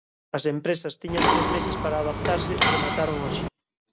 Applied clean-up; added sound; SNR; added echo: none; Mechanisms; -4 dB; none.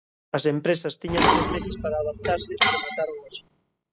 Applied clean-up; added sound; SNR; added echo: classical method spectral subtraction.